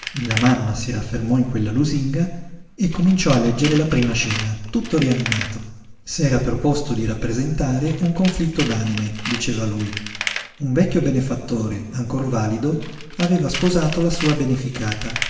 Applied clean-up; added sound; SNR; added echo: none; Tools; 13 dB; reverberation time 1.0 s.